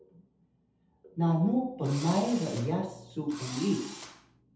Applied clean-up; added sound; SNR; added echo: none; Engine / Drill; 13 dB; reverberation time 0.7 s.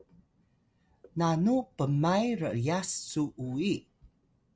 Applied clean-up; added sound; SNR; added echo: none; none; none; none.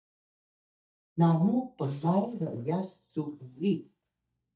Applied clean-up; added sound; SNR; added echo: neural mask model DeepFilterNet 3.